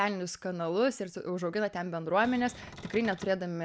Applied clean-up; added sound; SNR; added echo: none; Cupboard open or close; 17 dB; none.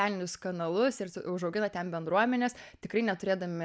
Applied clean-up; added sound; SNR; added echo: none; none; none; none.